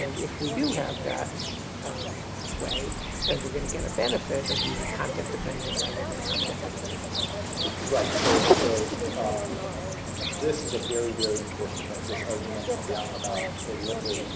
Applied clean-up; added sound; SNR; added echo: none; Cricket; -3 dB; none.